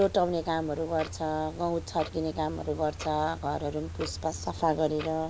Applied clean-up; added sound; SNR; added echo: none; Clock; 12 dB; none.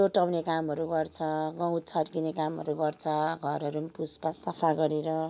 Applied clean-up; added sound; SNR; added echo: none; none; none; none.